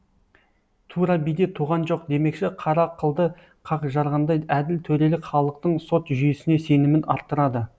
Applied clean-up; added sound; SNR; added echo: none; none; none; none.